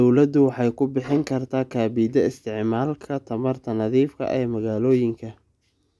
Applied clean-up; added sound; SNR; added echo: none; none; none; none.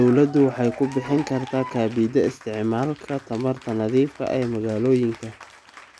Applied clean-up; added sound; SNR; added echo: none; Applause / Cheering; 18 dB; none.